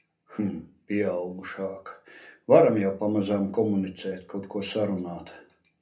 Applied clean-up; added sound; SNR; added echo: none; none; none; reverberation time 0.3 s.